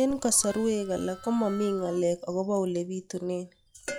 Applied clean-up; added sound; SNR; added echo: classical method log-MMSE.